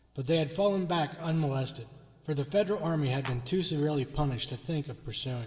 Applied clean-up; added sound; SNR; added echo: none; Clapping; 15 dB; reverberation time 2.0 s.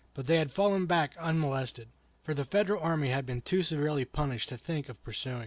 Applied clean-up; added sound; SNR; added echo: none; none; none; none.